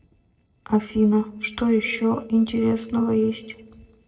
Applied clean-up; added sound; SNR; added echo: neural separator model SepFormer DNS4.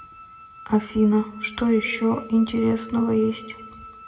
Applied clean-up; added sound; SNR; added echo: none; Wind instrument, woodwind instrument; 20 dB; reverberation time 1.3 s.